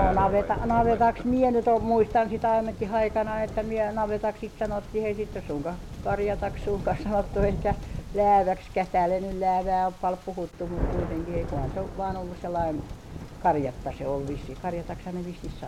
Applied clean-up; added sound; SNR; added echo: none; Thunder; 8 dB; none.